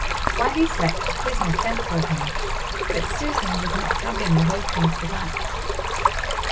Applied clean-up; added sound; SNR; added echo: none; Stream; -2 dB; none.